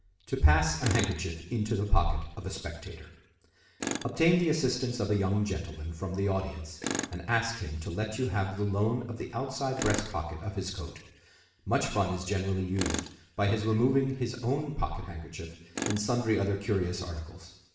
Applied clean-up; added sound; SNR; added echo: none; Tools; 12 dB; reverberation time 0.9 s.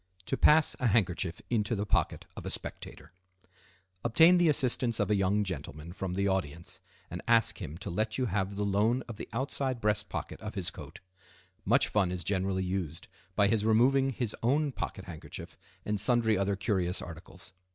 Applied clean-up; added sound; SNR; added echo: none; none; none; none.